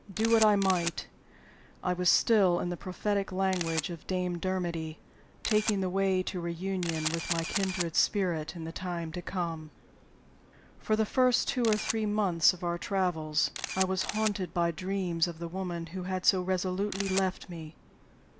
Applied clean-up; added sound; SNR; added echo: none; Camera; 12 dB; none.